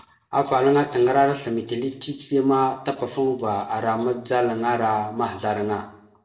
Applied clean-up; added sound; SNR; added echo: none; none; none; reverberation time 0.6 s.